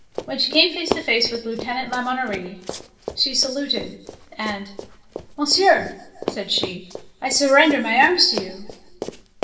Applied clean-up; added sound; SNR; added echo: none; Run; 12 dB; reverberation time 0.8 s.